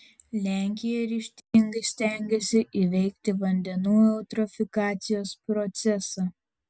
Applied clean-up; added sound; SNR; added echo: none; none; none; none.